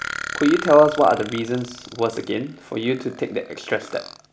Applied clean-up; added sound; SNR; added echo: none; Burping, eructation; 13 dB; none.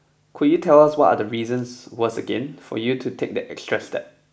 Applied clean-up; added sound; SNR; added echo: none; none; none; none.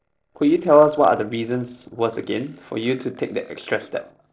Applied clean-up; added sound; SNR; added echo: neural separator model SepFormer DNS4.